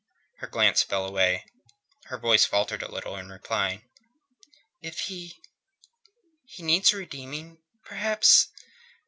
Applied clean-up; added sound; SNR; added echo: none; none; none; none.